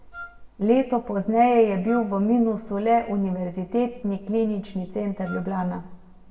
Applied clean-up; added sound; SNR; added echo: none; Wind instrument, woodwind instrument; 20 dB; reverberation time 0.9 s.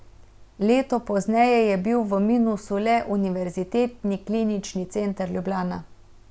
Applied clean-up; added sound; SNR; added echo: none; none; none; none.